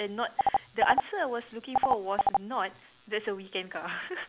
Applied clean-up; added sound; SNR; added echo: none; Telephone; -3 dB; none.